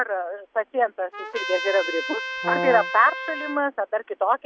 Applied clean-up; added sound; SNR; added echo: none; Trumpet + Brass instrument; 6 dB; none.